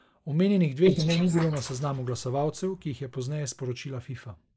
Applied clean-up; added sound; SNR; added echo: neural mask model Resemble Enhance denoiser.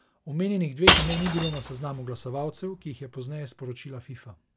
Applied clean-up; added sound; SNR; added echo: none; Shatter / Crushing; -4 dB; none.